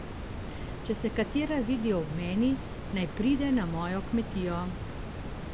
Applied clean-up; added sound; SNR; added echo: none; Water; 6 dB; none.